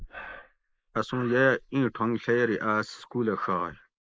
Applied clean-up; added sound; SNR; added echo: neural mask model Resemble Enhance denoiser.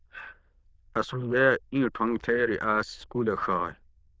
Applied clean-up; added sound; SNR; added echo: neural diffusion model UNIVERSE++.